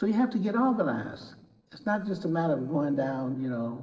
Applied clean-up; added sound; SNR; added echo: neural separator model SepFormer DNS4.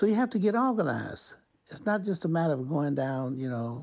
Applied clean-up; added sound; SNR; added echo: none; none; none; none.